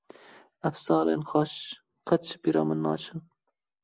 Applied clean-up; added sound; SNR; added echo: none; none; none; none.